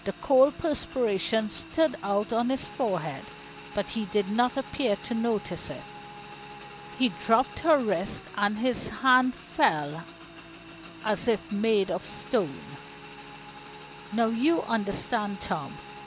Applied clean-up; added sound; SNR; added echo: none; Motorcycle / Engine; 16 dB; none.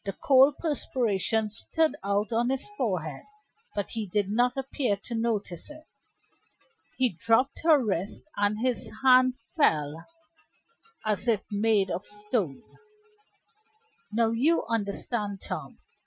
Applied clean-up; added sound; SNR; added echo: classical method Wiener filter.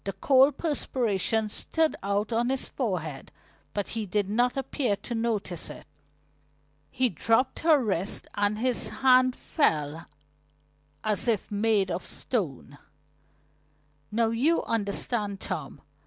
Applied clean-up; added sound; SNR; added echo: none; none; none; none.